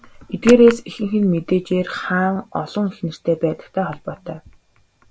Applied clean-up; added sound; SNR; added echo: none; none; none; none.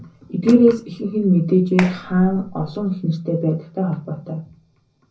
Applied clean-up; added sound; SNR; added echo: none; Clapping; 13 dB; reverberation time 0.4 s.